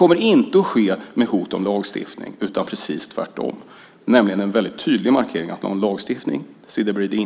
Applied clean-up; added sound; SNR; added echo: none; none; none; none.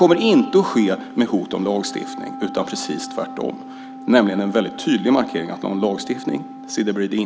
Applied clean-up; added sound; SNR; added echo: none; Wind instrument, woodwind instrument; 14 dB; none.